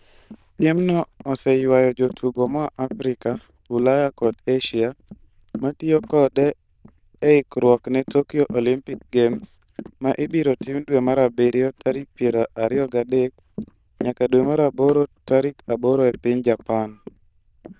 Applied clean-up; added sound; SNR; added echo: neural diffusion model UNIVERSE++.